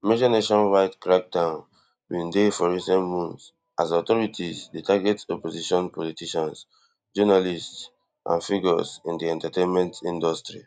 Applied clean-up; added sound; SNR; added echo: none; none; none; none.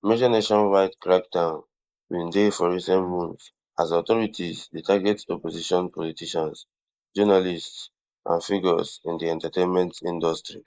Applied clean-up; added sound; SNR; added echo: neural mask model Resemble Enhance denoiser.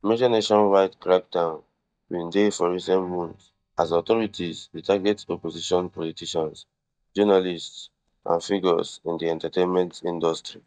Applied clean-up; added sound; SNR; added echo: neural mask model DeepFilterNet 3.